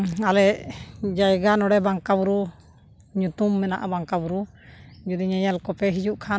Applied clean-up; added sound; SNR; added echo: none; none; none; none.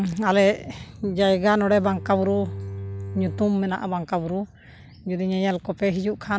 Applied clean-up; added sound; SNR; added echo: none; Bowed string instrument; 11 dB; none.